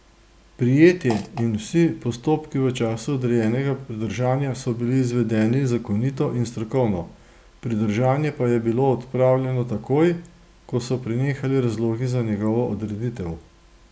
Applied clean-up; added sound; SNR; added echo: none; Fart; 16 dB; none.